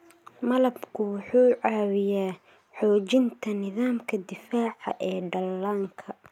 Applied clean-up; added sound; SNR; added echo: none; none; none; none.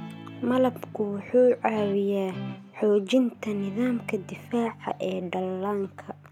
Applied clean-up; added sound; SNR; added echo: none; Guitar; 16 dB; none.